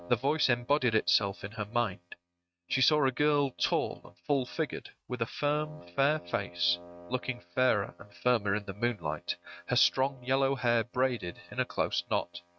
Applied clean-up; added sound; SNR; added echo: neural mask model RNNoise.